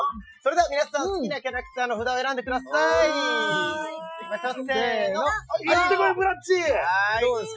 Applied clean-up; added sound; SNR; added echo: classical method Wiener filter.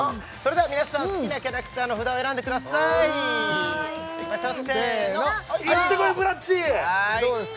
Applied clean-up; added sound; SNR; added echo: none; Bowed string instrument; 16 dB; none.